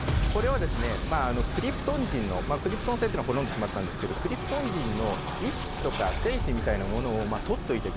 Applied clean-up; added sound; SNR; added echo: none; Train; 4 dB; none.